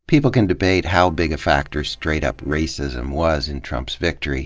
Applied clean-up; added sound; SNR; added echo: neural separator model SepFormer DNS4.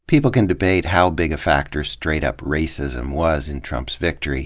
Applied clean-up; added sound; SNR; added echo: none; none; none; none.